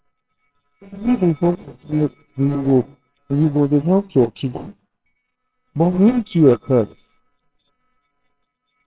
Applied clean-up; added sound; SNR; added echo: neural separator model SepFormer WHAMR!.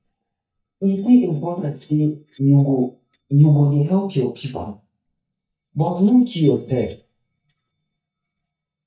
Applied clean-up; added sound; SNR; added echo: neural mask model DeepFilterNet 3.